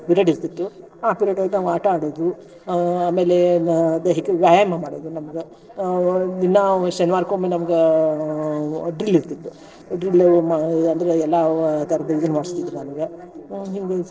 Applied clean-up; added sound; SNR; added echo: neural separator model SepFormer DNS4.